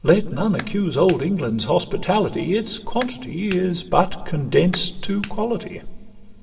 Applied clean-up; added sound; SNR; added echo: none; Clapping; 14 dB; reverberation time 2.3 s.